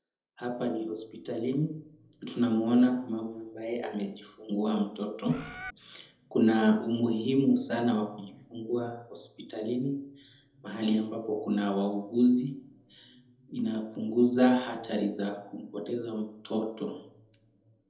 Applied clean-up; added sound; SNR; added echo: none; Bird; 12 dB; reverberation time 0.8 s.